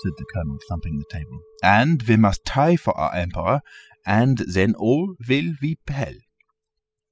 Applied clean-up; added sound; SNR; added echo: classical method spectral subtraction.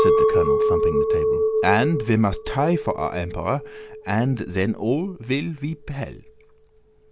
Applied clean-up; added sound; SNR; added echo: none; Chink, clink; -1 dB; none.